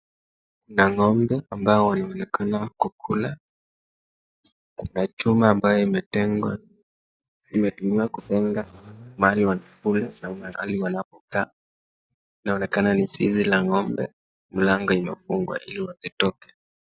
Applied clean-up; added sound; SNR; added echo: neural mask model DeepFilterNet 3.